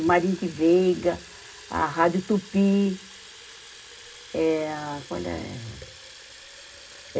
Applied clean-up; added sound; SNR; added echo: none; Fill (with liquid) / Water tap, faucet; 19 dB; reverberation time 0.2 s.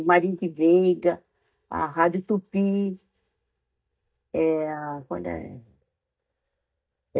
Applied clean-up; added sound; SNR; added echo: neural mask model DeepFilterNet 3.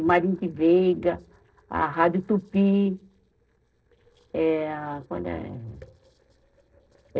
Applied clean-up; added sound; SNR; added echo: neural separator model SepFormer DNS4.